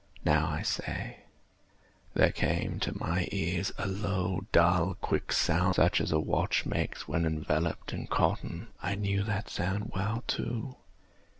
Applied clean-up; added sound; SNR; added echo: none; none; none; none.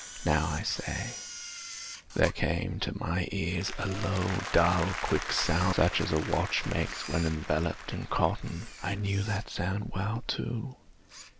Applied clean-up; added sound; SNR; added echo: none; Applause + Camera; 12 dB; none.